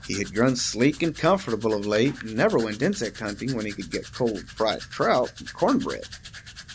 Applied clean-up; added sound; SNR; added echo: none; Domestic sounds, home sounds; 16 dB; none.